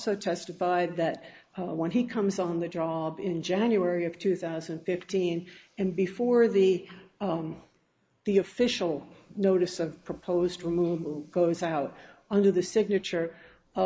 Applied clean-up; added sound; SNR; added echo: neural mask model Resemble Enhance denoiser.